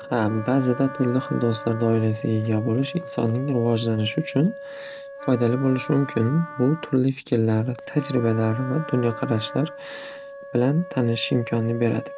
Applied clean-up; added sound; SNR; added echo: none; Wind instrument, woodwind instrument + Wind instrument, woodwind instrument; 14 dB; none.